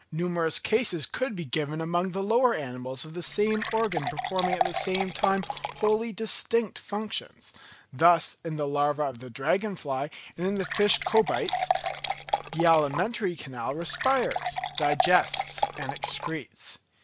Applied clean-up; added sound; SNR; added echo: none; Fill (with liquid) / Water; 4 dB; none.